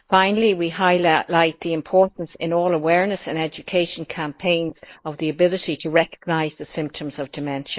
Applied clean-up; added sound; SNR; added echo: neural mask model Resemble Enhance denoiser.